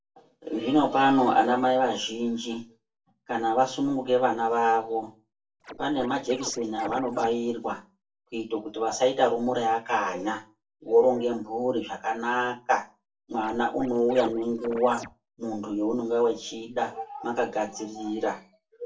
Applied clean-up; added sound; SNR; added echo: neural separator model SepFormer DNS4.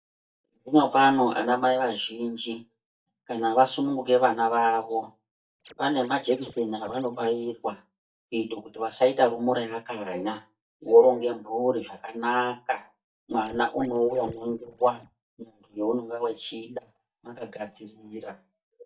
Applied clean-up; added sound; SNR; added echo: neural mask model DeepFilterNet 3.